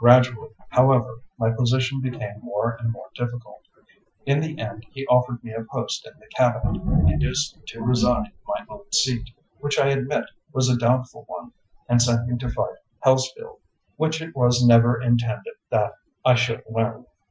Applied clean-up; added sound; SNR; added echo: classical method Wiener filter.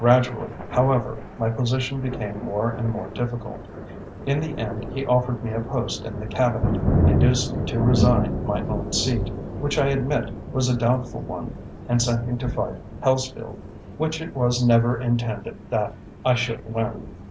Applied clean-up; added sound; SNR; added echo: none; Thunder; 4 dB; none.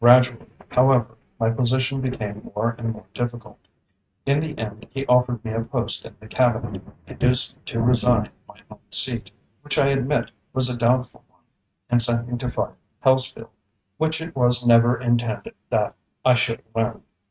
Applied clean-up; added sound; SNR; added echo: neural mask model RNNoise.